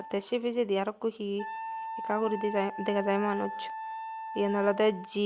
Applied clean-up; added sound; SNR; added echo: none; Wind instrument, woodwind instrument; 9 dB; none.